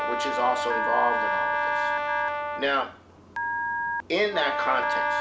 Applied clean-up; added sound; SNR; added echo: none; Brass instrument + Telephone; -2 dB; none.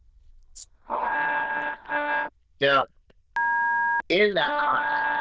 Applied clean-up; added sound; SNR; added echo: neural diffusion model UNIVERSE++.